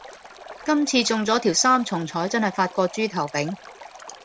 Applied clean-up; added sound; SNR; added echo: none; Stream; 19 dB; none.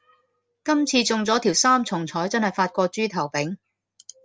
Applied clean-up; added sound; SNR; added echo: none; none; none; none.